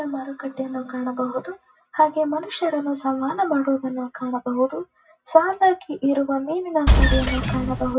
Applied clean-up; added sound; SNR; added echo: none; Engine; -5 dB; reverberation time 0.4 s.